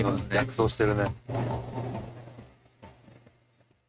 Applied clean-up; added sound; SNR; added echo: neural mask model RNNoise.